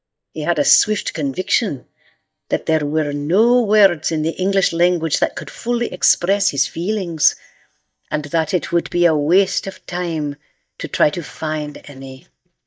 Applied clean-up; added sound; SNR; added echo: neural mask model DeepFilterNet 3.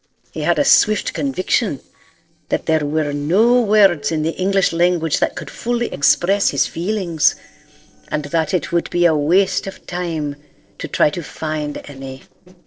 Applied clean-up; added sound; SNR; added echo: neural separator model SepFormer DNS4.